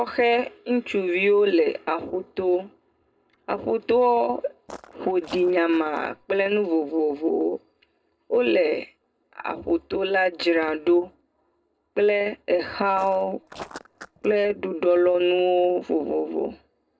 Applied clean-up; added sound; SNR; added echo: neural separator model SepFormer DNS4.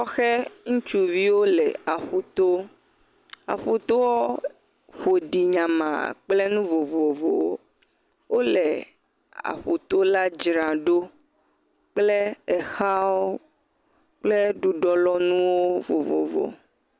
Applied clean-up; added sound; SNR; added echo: none; none; none; none.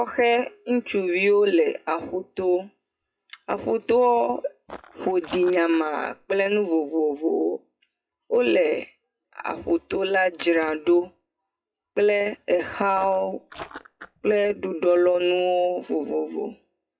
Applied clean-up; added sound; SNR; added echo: classical method WPE with log-MMSE.